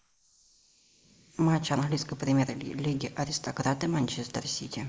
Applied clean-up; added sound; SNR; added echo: neural mask model Resemble Enhance denoiser.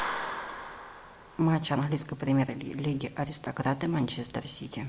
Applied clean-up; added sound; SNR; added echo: none; Clapping; 12 dB; none.